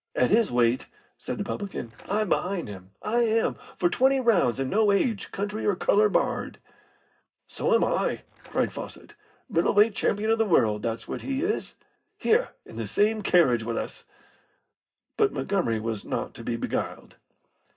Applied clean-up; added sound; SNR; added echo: none; Skateboard; 18 dB; reverberation time 0.2 s.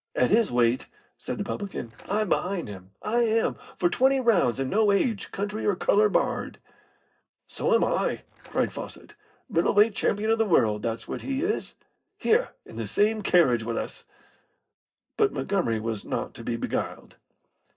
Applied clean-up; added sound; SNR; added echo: neural separator model SepFormer DNS4.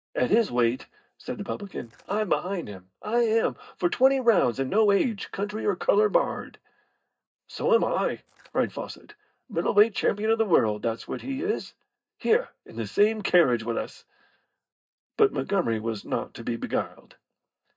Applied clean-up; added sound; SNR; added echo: neural mask model DeepFilterNet 3.